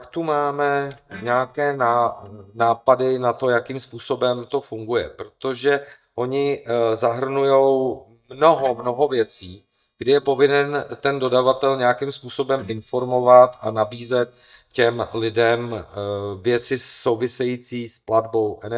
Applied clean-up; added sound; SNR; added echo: neural mask model DeepFilterNet 3.